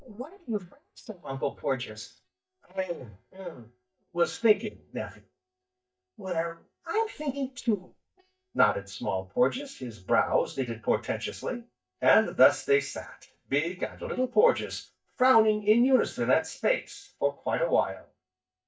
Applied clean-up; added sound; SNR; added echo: neural mask model DeepFilterNet 3.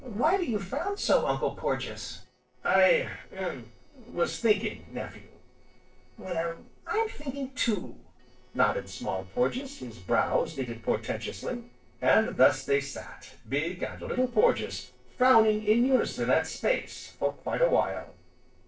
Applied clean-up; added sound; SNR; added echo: neural separator model SepFormer DNS4.